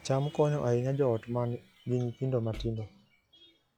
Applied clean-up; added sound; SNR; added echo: classical method log-MMSE.